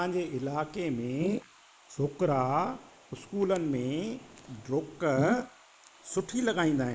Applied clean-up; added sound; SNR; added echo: neural mask model Resemble Enhance denoiser.